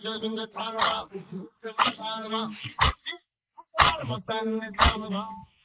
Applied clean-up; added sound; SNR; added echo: neural mask model Resemble Enhance denoiser.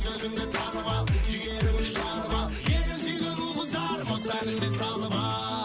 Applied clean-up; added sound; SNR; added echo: none; none; none; none.